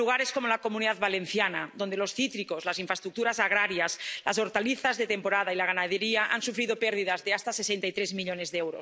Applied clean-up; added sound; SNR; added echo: none; none; none; none.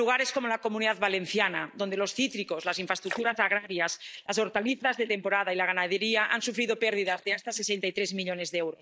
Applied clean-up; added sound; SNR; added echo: neural mask model DeepFilterNet 3.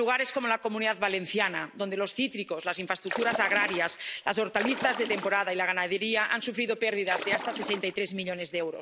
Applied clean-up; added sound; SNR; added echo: none; Splash, splatter; 7 dB; none.